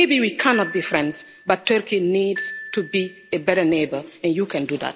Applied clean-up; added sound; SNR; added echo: none; Glockenspiel; 15 dB; none.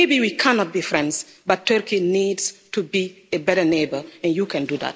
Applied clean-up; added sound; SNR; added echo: none; none; none; none.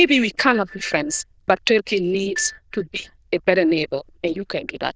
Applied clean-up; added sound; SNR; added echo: neural diffusion model UNIVERSE++.